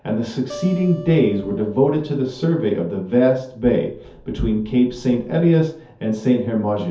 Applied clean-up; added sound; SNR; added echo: none; Acoustic guitar; 19 dB; reverberation time 0.5 s.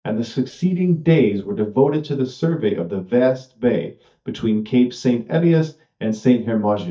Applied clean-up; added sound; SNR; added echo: neural mask model DeepFilterNet 3.